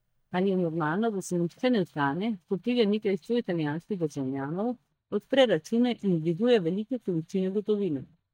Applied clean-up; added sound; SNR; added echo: neural mask model DeepFilterNet 3.